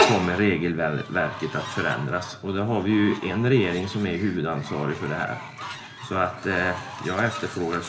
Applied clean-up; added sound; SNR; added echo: none; Fowl; 15 dB; reverberation time 0.2 s.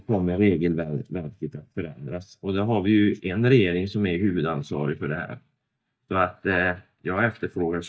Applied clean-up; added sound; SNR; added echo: neural mask model DeepFilterNet 3.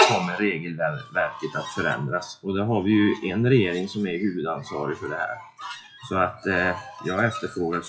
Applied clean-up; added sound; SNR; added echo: classical method WPE with log-MMSE.